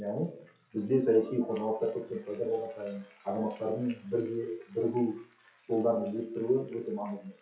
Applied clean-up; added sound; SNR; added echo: classical method WPE with log-MMSE.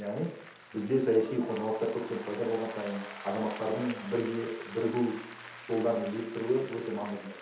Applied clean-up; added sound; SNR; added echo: none; Applause; 14 dB; reverberation time 0.8 s.